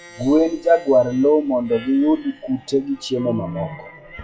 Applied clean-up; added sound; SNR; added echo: classical method WPE with log-MMSE.